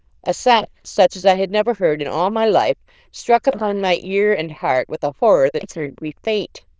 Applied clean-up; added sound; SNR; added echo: neural diffusion model UNIVERSE++.